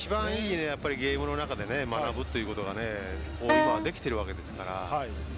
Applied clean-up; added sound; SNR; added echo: none; Wind instrument, woodwind instrument; -3 dB; none.